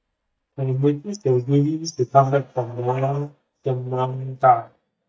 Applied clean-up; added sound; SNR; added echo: neural mask model DeepFilterNet 3.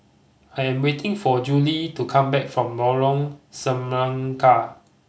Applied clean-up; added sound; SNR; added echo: none; none; none; none.